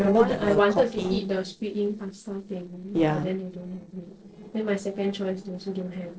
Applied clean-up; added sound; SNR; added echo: neural separator model SepFormer DNS4.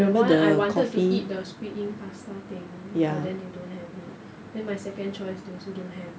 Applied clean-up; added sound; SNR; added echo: none; none; none; none.